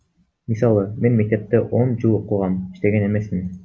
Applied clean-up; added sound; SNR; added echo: none; none; none; none.